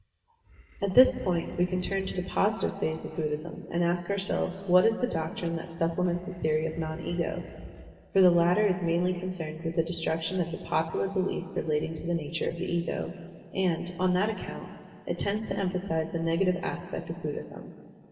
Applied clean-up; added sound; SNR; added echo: none; Animal; 18 dB; reverberation time 2.7 s.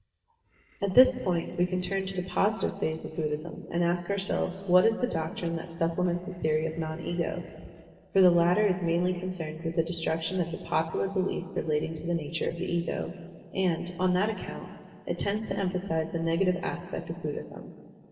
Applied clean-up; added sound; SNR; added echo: neural separator model SepFormer DNS4.